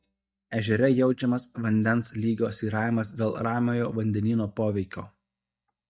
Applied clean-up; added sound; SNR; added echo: neural mask model DeepFilterNet 3.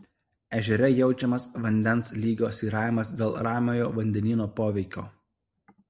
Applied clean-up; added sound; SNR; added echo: none; none; none; none.